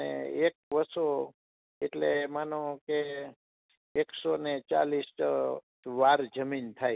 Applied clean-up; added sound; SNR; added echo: none; none; none; none.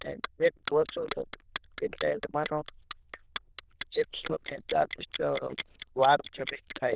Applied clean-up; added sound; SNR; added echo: neural diffusion model UNIVERSE++.